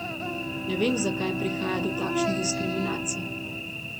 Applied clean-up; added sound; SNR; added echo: none; Cricket / Buzz + Bowed string instrument; -1 dB; none.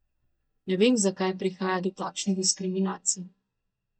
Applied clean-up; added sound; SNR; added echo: neural mask model DeepFilterNet 3.